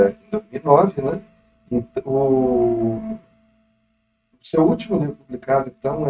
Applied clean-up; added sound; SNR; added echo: neural mask model RNNoise.